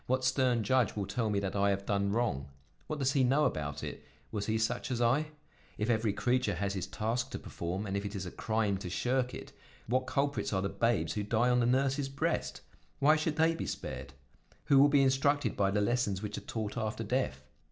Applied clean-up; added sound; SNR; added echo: none; none; none; none.